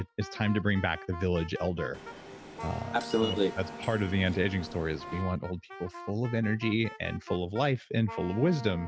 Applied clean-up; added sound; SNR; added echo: none; Wind instrument, woodwind instrument + Subway, metro, underground; 13 dB; none.